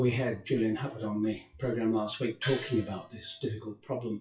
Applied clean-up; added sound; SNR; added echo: classical method WPE with log-MMSE.